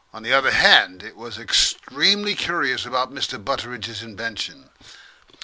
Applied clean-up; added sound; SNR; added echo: none; none; none; none.